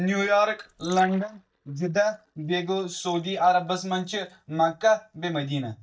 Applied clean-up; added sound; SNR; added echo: neural mask model DeepFilterNet 3.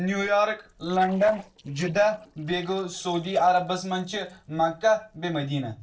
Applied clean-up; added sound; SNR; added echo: neural separator model SepFormer DNS4.